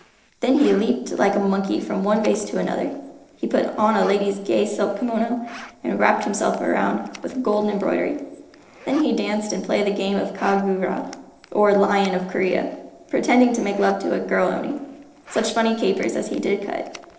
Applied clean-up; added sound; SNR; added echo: neural separator model SepFormer DNS4.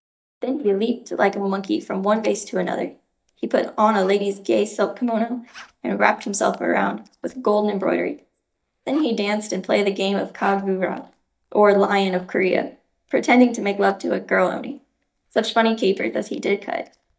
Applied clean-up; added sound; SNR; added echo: neural mask model DeepFilterNet 3.